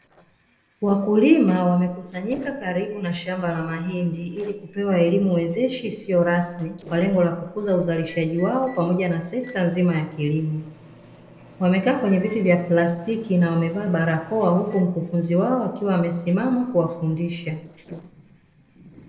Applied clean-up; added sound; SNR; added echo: neural separator model SepFormer DNS4.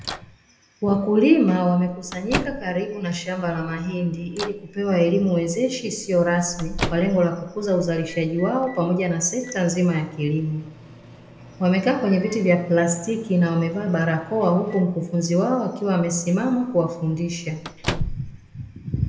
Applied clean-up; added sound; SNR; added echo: none; Microwave oven; 14 dB; reverberation time 0.7 s.